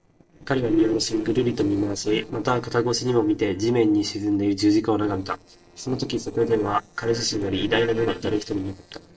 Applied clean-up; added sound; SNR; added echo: neural separator model SepFormer DNS4.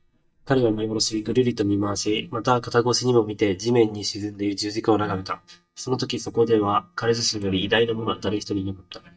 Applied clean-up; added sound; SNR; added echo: neural mask model DeepFilterNet 3.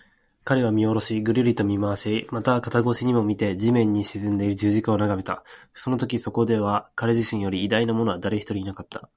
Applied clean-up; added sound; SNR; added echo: none; none; none; none.